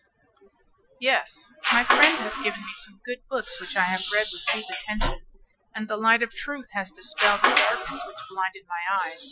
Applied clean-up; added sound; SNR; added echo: classical method Wiener filter.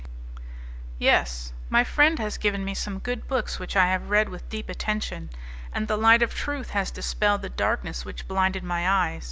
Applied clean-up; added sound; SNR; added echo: none; none; none; none.